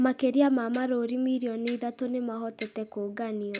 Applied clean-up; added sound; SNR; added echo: none; Clock; 15 dB; none.